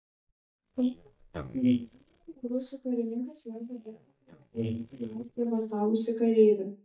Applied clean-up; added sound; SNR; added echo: neural mask model DeepFilterNet 3.